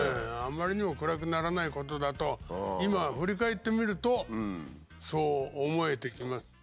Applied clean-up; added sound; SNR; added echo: none; none; none; none.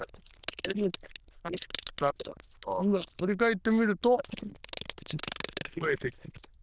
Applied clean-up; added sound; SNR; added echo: neural diffusion model UNIVERSE++.